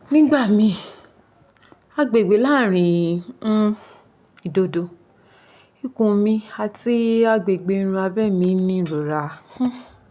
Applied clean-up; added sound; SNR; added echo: none; none; none; none.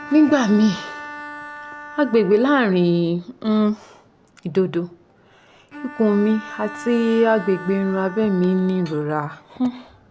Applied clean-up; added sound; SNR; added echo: none; Bowed string instrument; 17 dB; none.